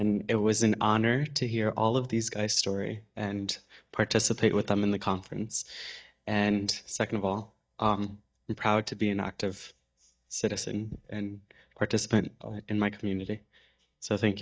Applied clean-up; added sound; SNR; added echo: neural mask model DeepFilterNet 3.